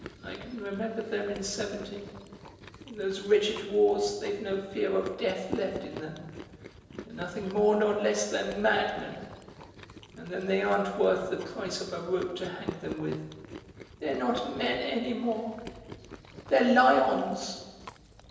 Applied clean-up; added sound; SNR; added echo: none; Chewing, mastication; 16 dB; reverberation time 1.0 s.